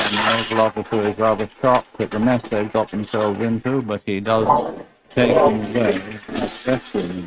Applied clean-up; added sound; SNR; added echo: neural mask model RNNoise.